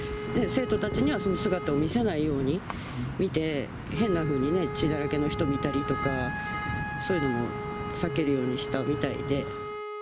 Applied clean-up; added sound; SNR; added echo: none; Wind instrument, woodwind instrument; 8 dB; none.